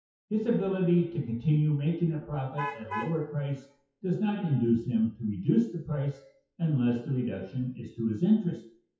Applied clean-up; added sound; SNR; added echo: classical method WPE with log-MMSE.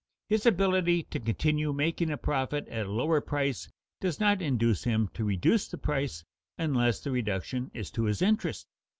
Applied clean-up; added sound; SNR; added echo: none; none; none; none.